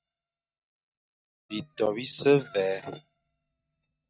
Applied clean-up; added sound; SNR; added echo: neural mask model RNNoise.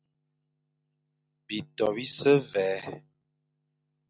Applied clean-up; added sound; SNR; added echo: none; none; none; none.